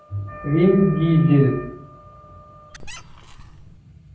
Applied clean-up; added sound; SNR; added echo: none; Squeak; 18 dB; reverberation time 0.6 s.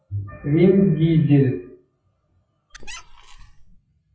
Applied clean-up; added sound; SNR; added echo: classical method WPE with log-MMSE.